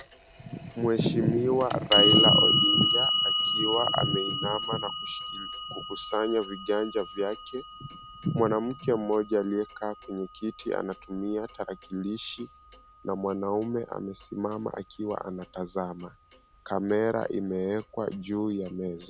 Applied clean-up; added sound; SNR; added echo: none; Clock; -3 dB; none.